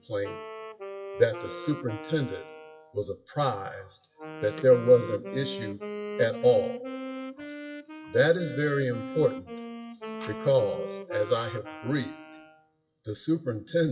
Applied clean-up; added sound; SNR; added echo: classical method WPE with log-MMSE.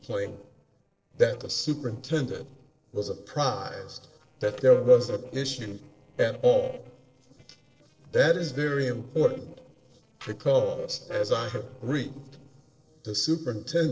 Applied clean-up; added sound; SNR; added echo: neural separator model SepFormer DNS4.